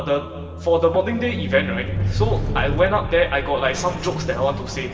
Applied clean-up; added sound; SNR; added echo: none; Squeak; 4 dB; reverberation time 2.5 s.